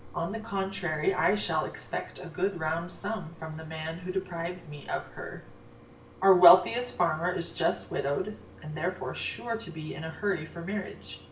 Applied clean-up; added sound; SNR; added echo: none; Mechanisms; 20 dB; reverberation time 1.4 s.